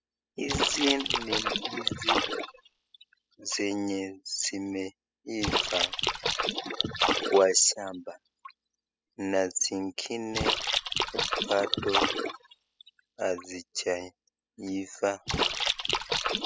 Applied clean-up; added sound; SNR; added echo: classical method spectral subtraction.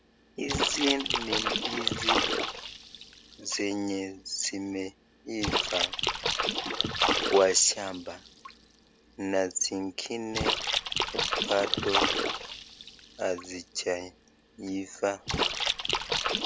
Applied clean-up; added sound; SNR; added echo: none; Splash, splatter; -1 dB; none.